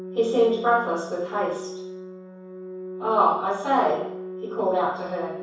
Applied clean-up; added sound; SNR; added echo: none; Organ; 12 dB; reverberation time 0.7 s.